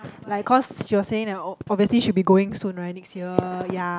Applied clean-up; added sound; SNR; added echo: none; none; none; none.